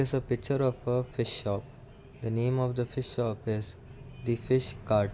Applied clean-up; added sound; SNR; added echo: none; none; none; none.